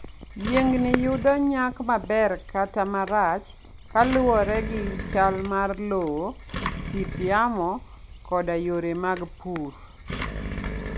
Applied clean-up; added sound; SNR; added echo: none; Engine; 9 dB; none.